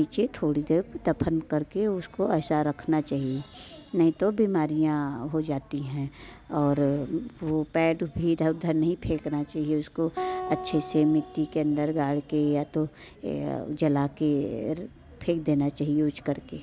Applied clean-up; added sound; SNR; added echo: none; Acoustic guitar; 11 dB; none.